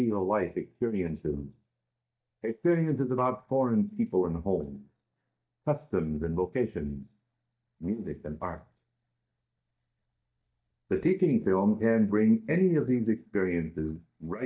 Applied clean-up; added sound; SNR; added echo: neural mask model DeepFilterNet 3.